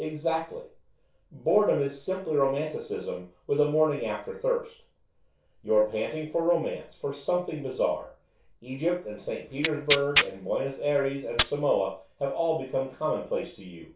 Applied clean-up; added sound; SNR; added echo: none; Tearing; 2 dB; reverberation time 0.2 s.